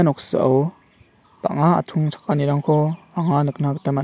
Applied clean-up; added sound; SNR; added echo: none; none; none; none.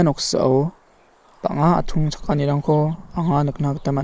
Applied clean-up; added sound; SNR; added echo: neural mask model Resemble Enhance denoiser.